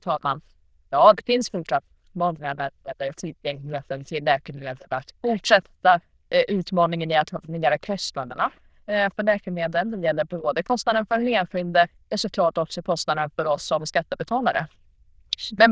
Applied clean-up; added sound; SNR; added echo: neural diffusion model UNIVERSE++.